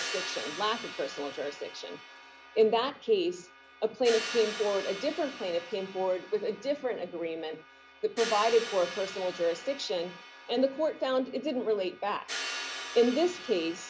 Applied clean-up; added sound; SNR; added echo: none; Crash cymbal; 11 dB; none.